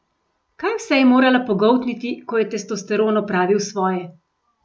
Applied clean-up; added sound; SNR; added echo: none; none; none; none.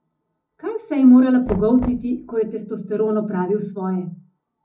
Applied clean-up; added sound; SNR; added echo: none; Knock; 17 dB; reverberation time 0.4 s.